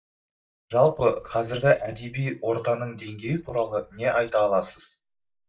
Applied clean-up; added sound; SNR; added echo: neural mask model DeepFilterNet 3.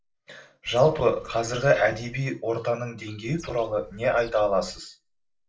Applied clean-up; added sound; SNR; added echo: neural separator model SepFormer DNS4.